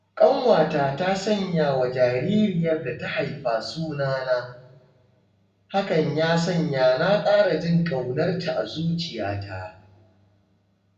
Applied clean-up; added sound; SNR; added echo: none; none; none; reverberation time 0.6 s.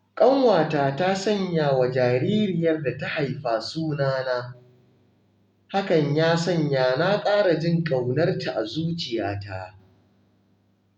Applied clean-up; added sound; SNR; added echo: none; none; none; none.